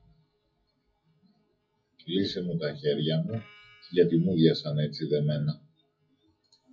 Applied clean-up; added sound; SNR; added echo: classical method WPE with log-MMSE.